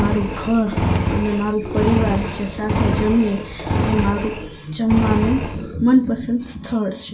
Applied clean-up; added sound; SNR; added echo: none; Engine; 3 dB; reverberation time 0.2 s.